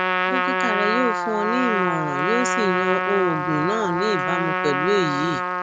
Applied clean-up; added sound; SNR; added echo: none; Trumpet; -2 dB; none.